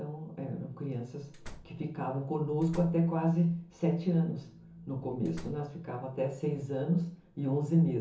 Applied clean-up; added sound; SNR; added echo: none; Slam; 17 dB; reverberation time 0.7 s.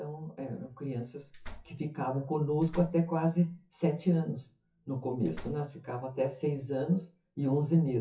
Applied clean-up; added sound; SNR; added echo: classical method WPE with log-MMSE.